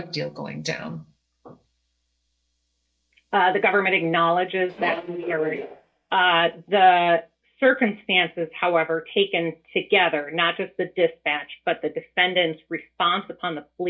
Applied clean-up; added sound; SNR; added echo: neural mask model DeepFilterNet 3.